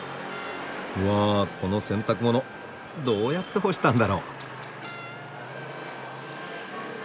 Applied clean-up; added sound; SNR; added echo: none; Trumpet + Printer; 19 dB; none.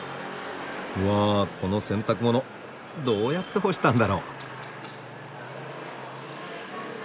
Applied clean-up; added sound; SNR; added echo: none; none; none; none.